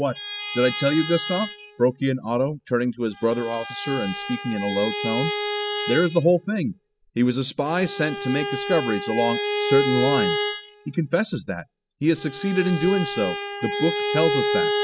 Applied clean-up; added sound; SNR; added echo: classical method spectral subtraction.